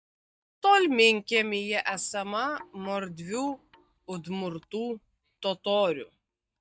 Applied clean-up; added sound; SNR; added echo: neural mask model DeepFilterNet 3.